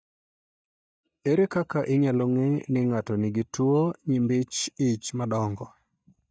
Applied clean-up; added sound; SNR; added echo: neural mask model DeepFilterNet 3.